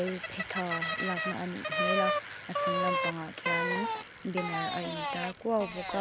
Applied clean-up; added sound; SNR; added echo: none; Bicycle; -3 dB; none.